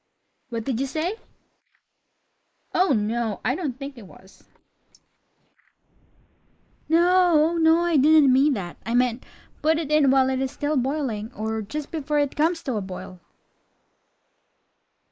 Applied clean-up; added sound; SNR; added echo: neural mask model Resemble Enhance denoiser.